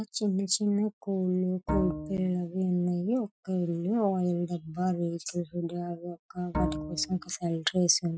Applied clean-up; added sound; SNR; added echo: classical method Wiener filter.